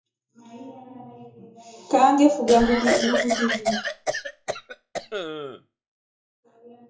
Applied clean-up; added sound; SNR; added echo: classical method WPE with log-MMSE.